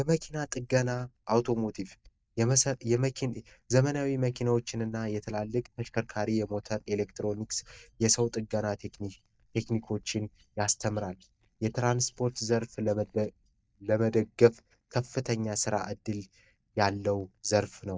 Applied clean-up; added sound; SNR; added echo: neural mask model DeepFilterNet 3.